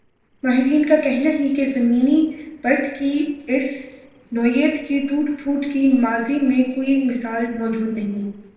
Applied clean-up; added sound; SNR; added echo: neural separator model SepFormer DNS4.